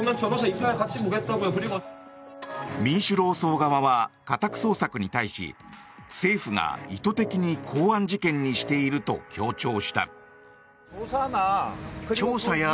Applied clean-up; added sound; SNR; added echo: none; Wind instrument, woodwind instrument; 15 dB; none.